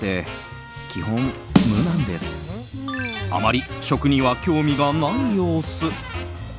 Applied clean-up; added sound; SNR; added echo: none; Snare drum; 3 dB; none.